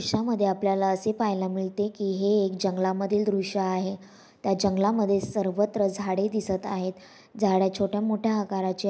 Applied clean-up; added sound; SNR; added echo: none; none; none; none.